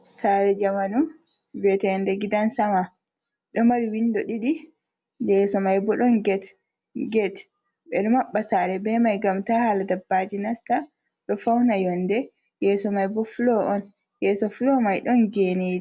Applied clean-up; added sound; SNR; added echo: none; none; none; none.